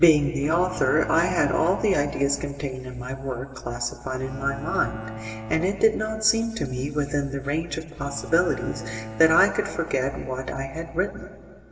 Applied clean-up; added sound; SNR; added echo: none; Bowed string instrument; 15 dB; reverberation time 2.4 s.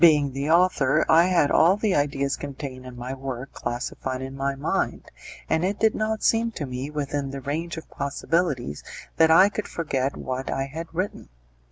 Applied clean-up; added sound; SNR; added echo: none; none; none; none.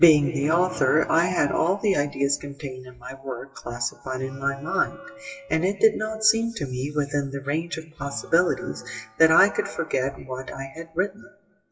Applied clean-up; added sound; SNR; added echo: classical method WPE with log-MMSE.